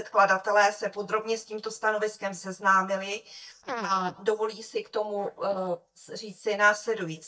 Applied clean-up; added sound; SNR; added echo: neural mask model DeepFilterNet 3.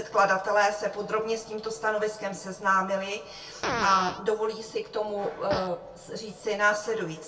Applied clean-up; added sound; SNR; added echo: none; Fart; 12 dB; reverberation time 0.2 s.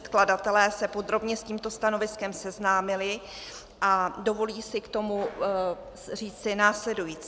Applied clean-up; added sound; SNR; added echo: none; none; none; none.